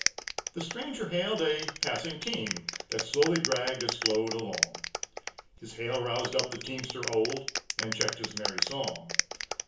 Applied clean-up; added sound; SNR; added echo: none; Clapping; 2 dB; reverberation time 0.7 s.